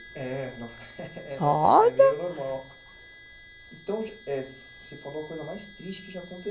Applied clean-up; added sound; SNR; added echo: none; Harmonica; 20 dB; none.